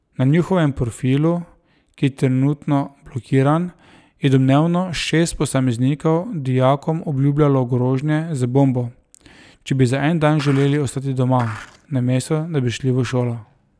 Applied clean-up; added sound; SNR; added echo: none; Skateboard; 17 dB; none.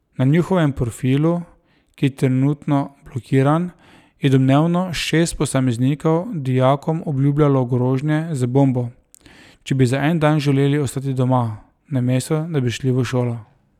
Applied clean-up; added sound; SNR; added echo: none; none; none; none.